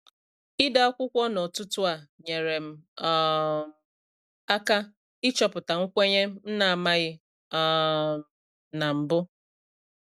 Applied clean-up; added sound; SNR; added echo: none; none; none; none.